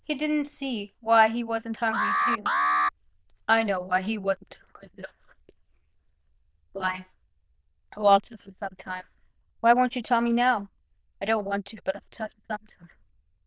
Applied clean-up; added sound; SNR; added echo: neural diffusion model UNIVERSE++.